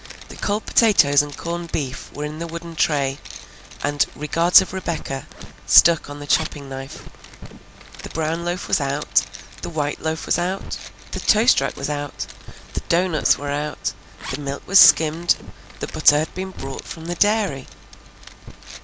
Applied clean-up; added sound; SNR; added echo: none; Zipper (clothing); 17 dB; none.